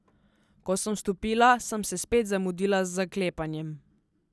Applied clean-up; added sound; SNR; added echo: none; none; none; none.